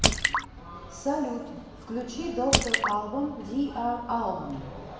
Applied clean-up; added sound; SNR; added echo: none; Drip / Splash, splatter; 0 dB; reverberation time 1.1 s.